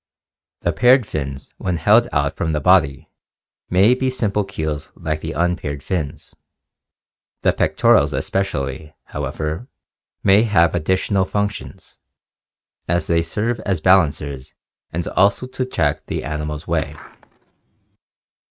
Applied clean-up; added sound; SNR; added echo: neural mask model RNNoise.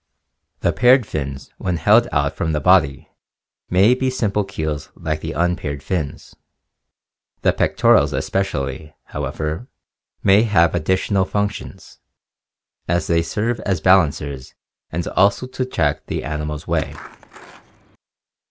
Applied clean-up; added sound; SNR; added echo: none; Skateboard; 17 dB; none.